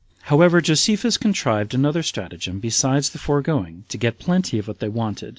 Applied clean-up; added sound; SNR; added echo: none; none; none; none.